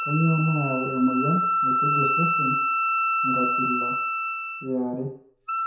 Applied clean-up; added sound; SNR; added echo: none; Wind instrument, woodwind instrument; -2 dB; reverberation time 0.6 s.